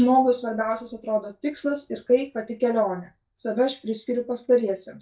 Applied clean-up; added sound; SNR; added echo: neural mask model DeepFilterNet 3.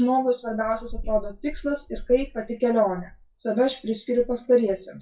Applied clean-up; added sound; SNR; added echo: classical method WPE with log-MMSE.